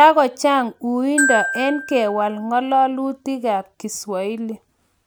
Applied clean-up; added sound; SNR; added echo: none; Glockenspiel; 8 dB; none.